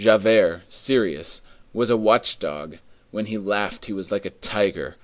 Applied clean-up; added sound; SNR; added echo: none; none; none; none.